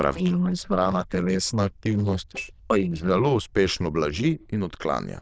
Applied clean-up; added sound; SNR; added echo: neural diffusion model UNIVERSE++.